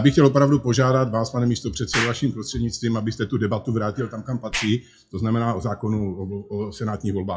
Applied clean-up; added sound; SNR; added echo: classical method WPE with log-MMSE.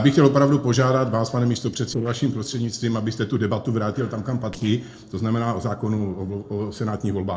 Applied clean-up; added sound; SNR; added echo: neural separator model SepFormer DNS4.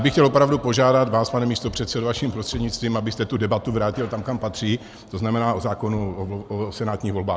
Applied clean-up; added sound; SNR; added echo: none; none; none; none.